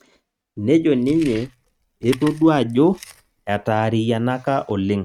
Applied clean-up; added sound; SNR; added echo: neural mask model RNNoise.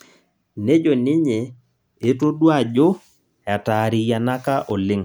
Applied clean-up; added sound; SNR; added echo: none; none; none; none.